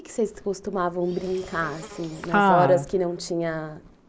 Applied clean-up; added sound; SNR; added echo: none; Insect; 19 dB; none.